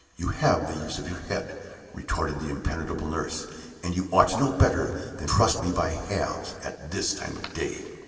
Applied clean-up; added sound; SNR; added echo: none; none; none; reverberation time 2.3 s.